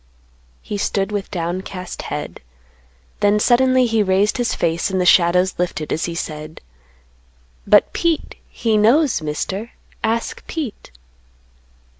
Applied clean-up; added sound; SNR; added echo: none; none; none; none.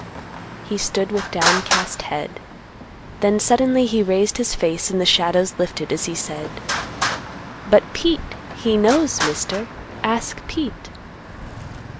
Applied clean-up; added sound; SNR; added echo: none; Traffic noise, roadway noise; 7 dB; none.